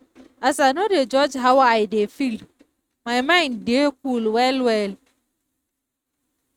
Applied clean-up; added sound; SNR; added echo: neural mask model RNNoise.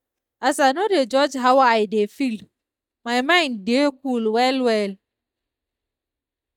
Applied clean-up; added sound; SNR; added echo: neural mask model DeepFilterNet 3.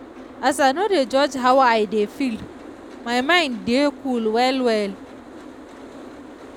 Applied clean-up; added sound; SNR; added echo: none; Boat, Water vehicle; 17 dB; none.